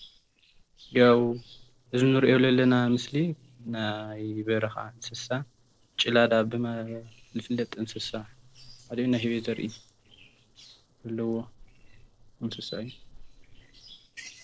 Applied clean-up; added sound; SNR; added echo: neural separator model SepFormer DNS4.